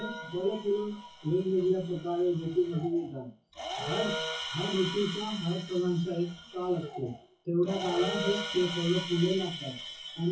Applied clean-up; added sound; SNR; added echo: classical method WPE with log-MMSE.